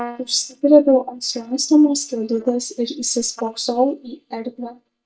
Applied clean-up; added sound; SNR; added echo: neural mask model DeepFilterNet 3.